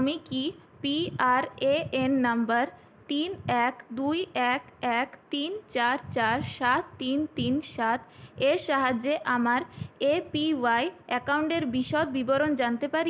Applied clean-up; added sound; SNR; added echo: none; none; none; none.